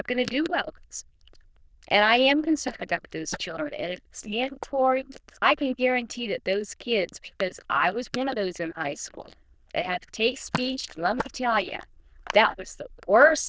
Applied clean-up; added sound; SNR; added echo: neural diffusion model UNIVERSE++.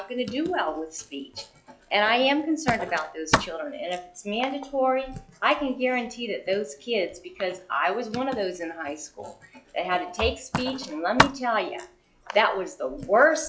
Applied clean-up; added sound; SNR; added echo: classical method log-MMSE.